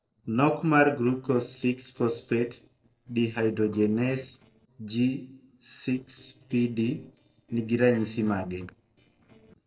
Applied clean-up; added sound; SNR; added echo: neural separator model SepFormer DNS4.